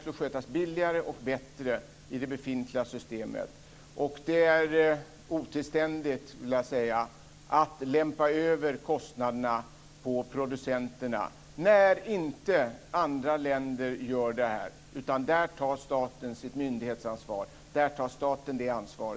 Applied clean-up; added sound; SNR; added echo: none; none; none; none.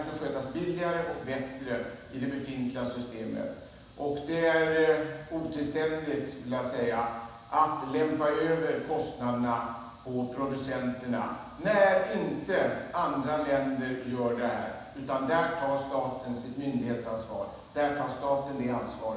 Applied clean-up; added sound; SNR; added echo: none; none; none; reverberation time 1.1 s.